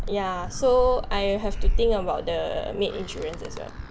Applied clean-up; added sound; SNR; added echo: none; Animal; 2 dB; none.